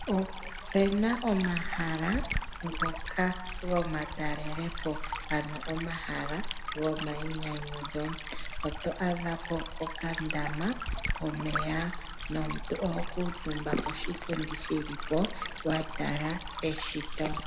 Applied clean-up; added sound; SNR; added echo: none; Stream; 3 dB; reverberation time 1.4 s.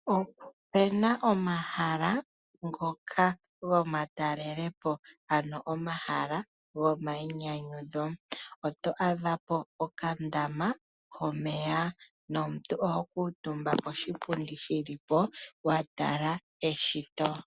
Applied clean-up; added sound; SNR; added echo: none; none; none; none.